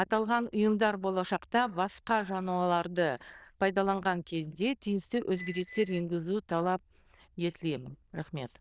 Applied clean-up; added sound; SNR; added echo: neural diffusion model UNIVERSE++.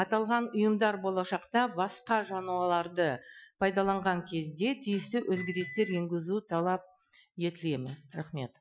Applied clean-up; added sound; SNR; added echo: classical method Wiener filter.